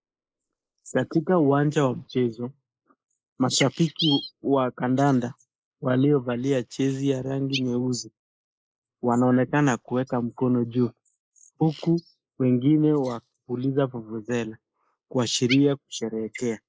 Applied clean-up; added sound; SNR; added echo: neural mask model Resemble Enhance denoiser.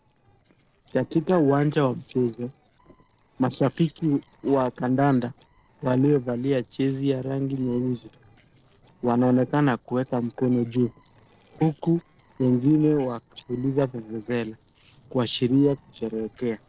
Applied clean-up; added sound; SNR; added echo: neural separator model SepFormer DNS4.